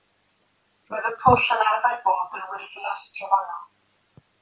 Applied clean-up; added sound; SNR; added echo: none; none; none; none.